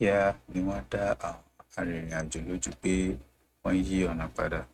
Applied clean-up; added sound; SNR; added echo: neural mask model RNNoise.